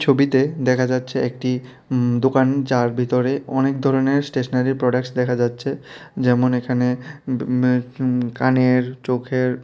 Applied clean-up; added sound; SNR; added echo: none; none; none; none.